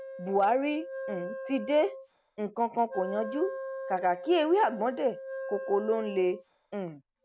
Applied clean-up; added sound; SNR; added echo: none; Wind instrument, woodwind instrument; 10 dB; none.